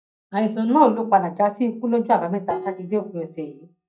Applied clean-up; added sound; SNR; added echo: neural mask model DeepFilterNet 3.